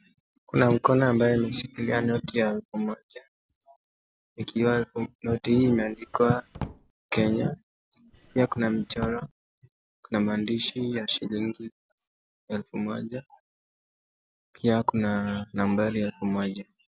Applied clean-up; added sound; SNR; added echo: none; Drawer open or close; 14 dB; none.